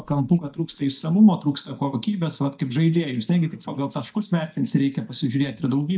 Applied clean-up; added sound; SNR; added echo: neural mask model DeepFilterNet 3.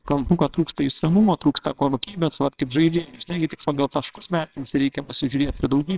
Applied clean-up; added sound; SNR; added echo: neural separator model SepFormer WHAMR!.